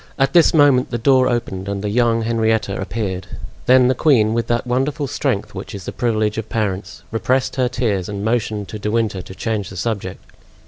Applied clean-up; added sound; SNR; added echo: none; none; none; none.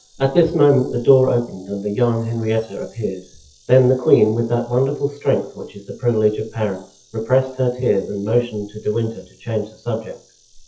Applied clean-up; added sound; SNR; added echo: classical method WPE with log-MMSE.